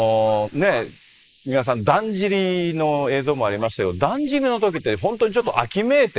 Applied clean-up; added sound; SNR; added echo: neural mask model Resemble Enhance denoiser.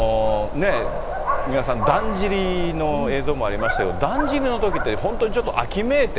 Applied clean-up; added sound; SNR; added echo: none; Dog; 2 dB; none.